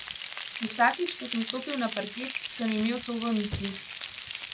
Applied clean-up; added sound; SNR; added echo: none; Frying (food); 7 dB; none.